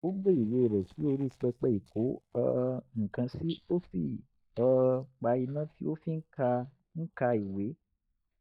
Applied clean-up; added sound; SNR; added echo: neural mask model DeepFilterNet 3.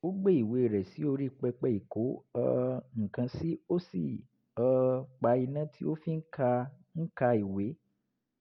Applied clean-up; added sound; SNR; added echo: none; none; none; none.